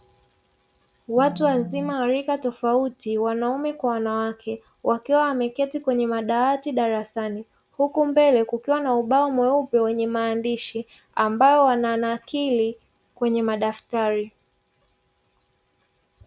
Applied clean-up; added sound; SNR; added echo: none; Organ; 9 dB; none.